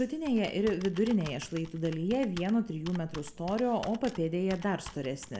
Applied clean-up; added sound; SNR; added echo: none; Computer keyboard; 17 dB; reverberation time 1.0 s.